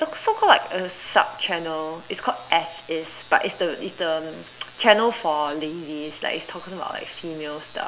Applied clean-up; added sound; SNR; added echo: none; none; none; none.